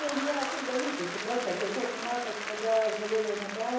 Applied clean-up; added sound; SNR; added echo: none; Applause / Crowd; 5 dB; reverberation time 0.7 s.